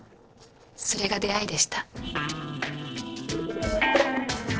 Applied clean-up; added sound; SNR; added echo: neural separator model SepFormer DNS4.